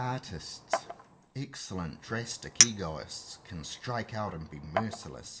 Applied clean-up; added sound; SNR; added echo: none; Chink, clink; -4 dB; reverberation time 0.5 s.